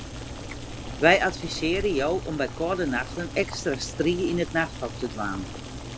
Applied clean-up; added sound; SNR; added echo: none; Boiling; 9 dB; none.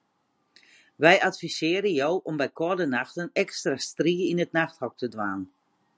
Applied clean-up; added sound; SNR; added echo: none; none; none; none.